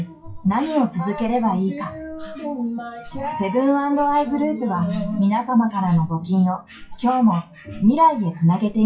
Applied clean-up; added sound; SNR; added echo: classical method WPE with log-MMSE.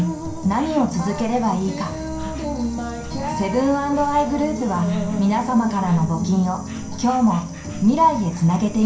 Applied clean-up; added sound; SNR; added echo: none; Insect; 17 dB; reverberation time 0.5 s.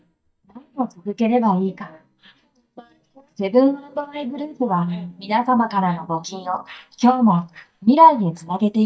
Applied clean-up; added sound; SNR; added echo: neural mask model DeepFilterNet 3.